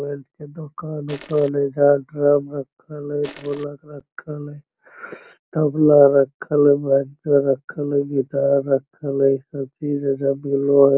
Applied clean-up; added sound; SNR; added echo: none; Crushing; 19 dB; none.